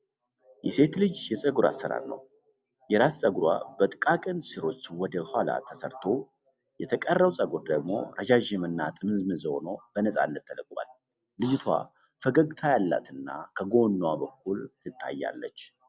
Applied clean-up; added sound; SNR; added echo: none; none; none; none.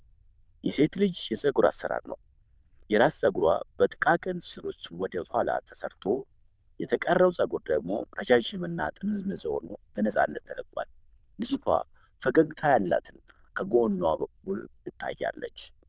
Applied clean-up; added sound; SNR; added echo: neural diffusion model UNIVERSE++.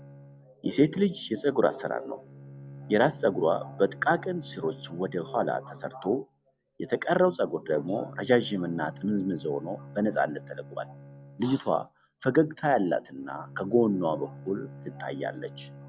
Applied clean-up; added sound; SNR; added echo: none; Bowed string instrument; 18 dB; none.